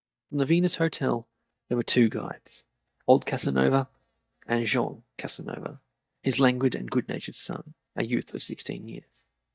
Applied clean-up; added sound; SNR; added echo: neural mask model DeepFilterNet 3.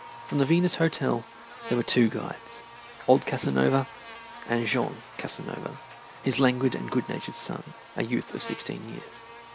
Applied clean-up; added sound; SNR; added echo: none; Buzz; 16 dB; none.